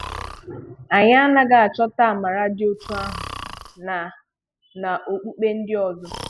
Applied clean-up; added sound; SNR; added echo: none; Breathing; 17 dB; none.